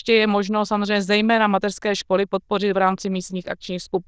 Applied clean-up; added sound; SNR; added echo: neural diffusion model UNIVERSE++.